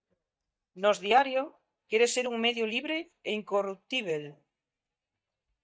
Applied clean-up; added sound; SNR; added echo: neural mask model DeepFilterNet 3.